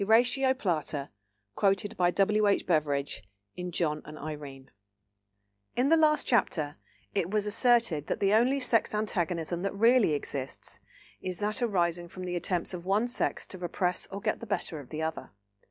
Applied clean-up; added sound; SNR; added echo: none; none; none; none.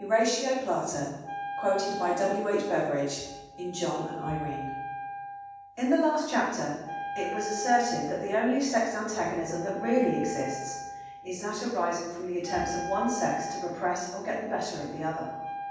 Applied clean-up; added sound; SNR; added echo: none; Wind instrument, woodwind instrument; 9 dB; reverberation time 1.2 s.